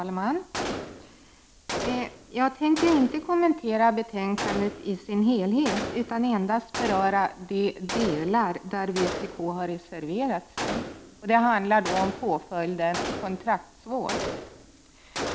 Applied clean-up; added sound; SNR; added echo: none; Gunshot, gunfire; 9 dB; none.